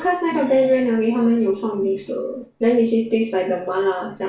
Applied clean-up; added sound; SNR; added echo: none; none; none; reverberation time 0.2 s.